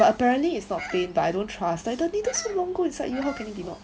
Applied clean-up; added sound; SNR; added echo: none; Bird vocalization, bird call, bird song; 18 dB; none.